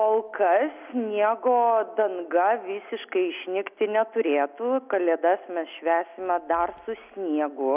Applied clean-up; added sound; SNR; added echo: none; none; none; none.